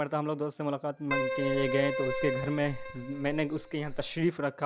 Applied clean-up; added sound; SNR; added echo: none; Keyboard (musical); 3 dB; none.